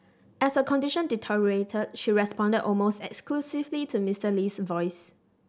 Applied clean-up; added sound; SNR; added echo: none; none; none; none.